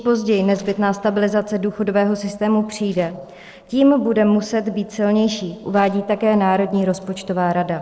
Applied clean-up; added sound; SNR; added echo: neural separator model SepFormer DNS4.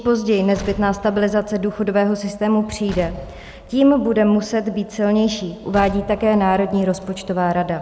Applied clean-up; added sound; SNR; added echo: none; Explosion; 18 dB; none.